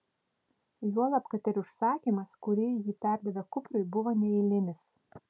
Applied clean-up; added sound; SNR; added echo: none; none; none; none.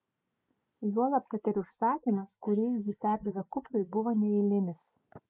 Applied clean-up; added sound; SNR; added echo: neural mask model Resemble Enhance denoiser.